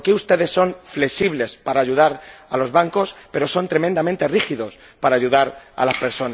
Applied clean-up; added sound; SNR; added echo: none; none; none; none.